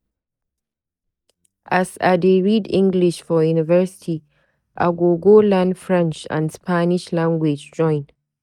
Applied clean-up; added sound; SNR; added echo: neural mask model DeepFilterNet 3.